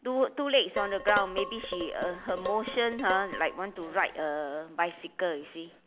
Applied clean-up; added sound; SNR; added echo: none; Dishes, pots, and pans; 8 dB; none.